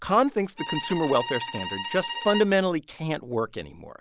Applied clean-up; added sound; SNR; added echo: none; Bowed string instrument; 8 dB; none.